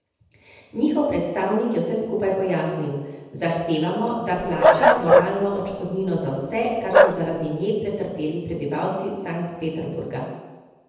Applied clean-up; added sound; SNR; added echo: none; Bark; -5 dB; reverberation time 1.0 s.